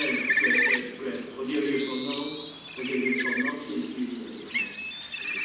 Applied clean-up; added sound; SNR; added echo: none; Bird; -1 dB; reverberation time 1.2 s.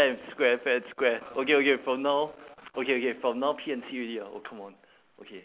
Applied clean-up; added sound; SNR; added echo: none; none; none; none.